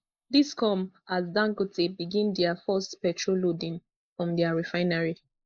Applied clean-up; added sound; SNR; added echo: neural mask model Resemble Enhance denoiser.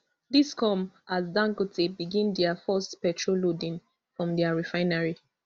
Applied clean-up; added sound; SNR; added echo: none; none; none; none.